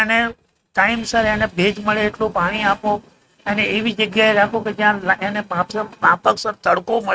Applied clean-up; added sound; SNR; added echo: neural mask model RNNoise.